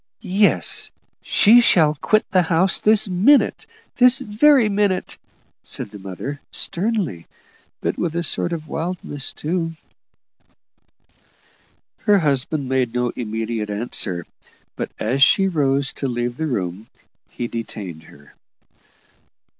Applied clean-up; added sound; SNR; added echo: none; none; none; none.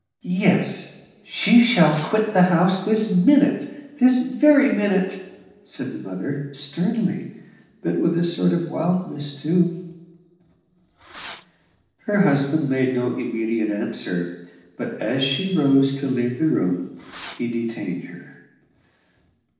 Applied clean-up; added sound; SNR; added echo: neural separator model SepFormer DNS4.